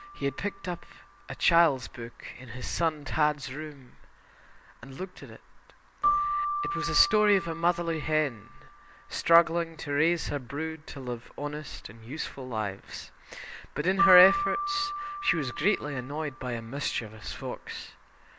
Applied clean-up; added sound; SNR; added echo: none; Keyboard (musical); 7 dB; none.